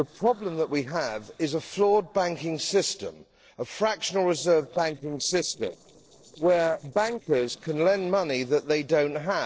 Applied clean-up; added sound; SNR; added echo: neural separator model SepFormer DNS4.